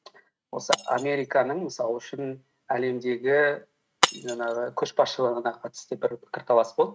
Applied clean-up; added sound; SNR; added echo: neural mask model RNNoise.